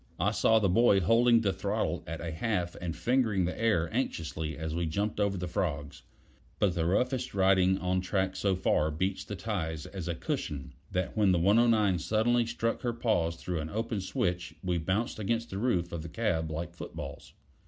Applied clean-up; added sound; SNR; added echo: none; none; none; none.